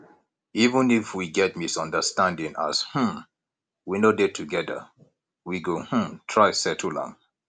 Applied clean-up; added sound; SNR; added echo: none; none; none; none.